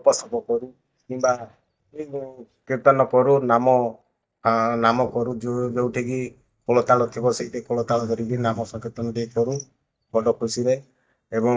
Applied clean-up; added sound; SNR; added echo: neural mask model DeepFilterNet 3.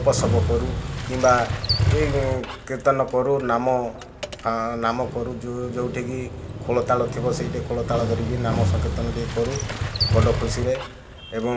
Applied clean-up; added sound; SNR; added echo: none; Motorcycle; 2 dB; reverberation time 1.1 s.